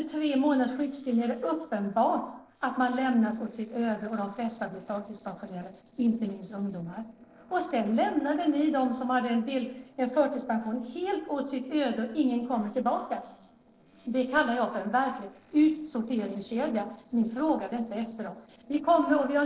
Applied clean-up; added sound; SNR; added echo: neural separator model SepFormer DNS4.